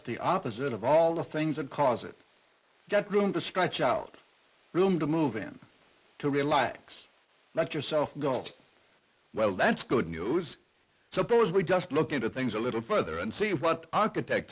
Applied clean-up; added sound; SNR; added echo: neural mask model Resemble Enhance denoiser.